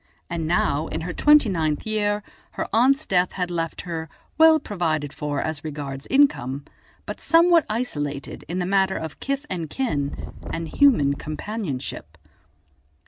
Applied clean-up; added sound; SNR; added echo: none; Wind; 8 dB; none.